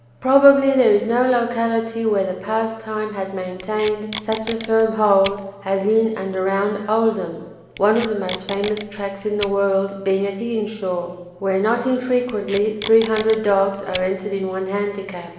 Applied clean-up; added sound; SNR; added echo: none; Packing tape, duct tape; 12 dB; reverberation time 1.4 s.